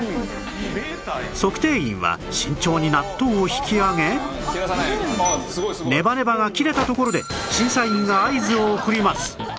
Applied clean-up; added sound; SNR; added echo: none; none; none; none.